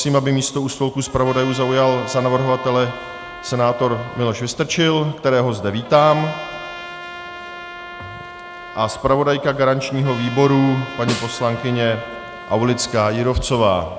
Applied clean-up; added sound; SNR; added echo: none; Trumpet + Snare drum; 14 dB; none.